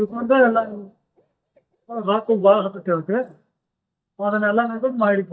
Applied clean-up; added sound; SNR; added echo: neural mask model DeepFilterNet 3.